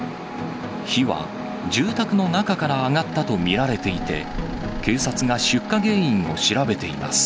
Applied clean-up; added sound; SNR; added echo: none; none; none; none.